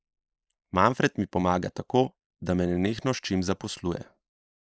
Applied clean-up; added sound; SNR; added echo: neural mask model Resemble Enhance denoiser.